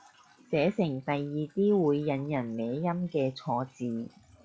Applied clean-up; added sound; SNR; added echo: classical method log-MMSE.